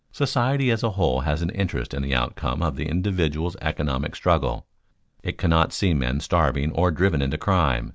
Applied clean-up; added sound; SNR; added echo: none; none; none; none.